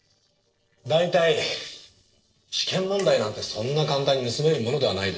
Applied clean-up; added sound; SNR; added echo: neural separator model SepFormer DNS4.